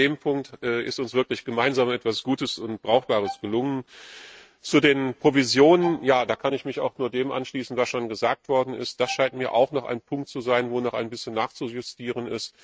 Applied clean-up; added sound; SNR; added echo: neural mask model RNNoise.